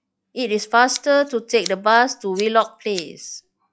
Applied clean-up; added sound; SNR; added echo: classical method log-MMSE.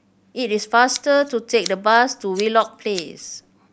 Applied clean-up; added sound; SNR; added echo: none; Scissors; 18 dB; none.